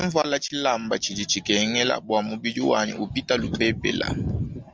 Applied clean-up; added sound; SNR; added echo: none; none; none; none.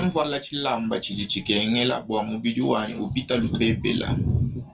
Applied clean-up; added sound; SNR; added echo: none; none; none; reverberation time 0.2 s.